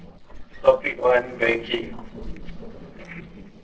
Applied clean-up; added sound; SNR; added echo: neural separator model SepFormer DNS4.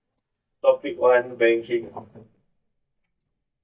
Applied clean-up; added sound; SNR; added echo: neural mask model DeepFilterNet 3.